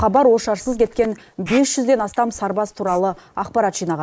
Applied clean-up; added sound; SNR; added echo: neural mask model Resemble Enhance denoiser.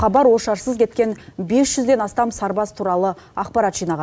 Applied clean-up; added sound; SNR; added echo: none; none; none; none.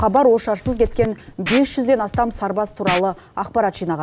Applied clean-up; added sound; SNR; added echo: none; Scratching (performance technique); 10 dB; none.